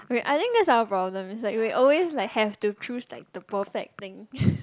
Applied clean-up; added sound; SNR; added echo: none; none; none; none.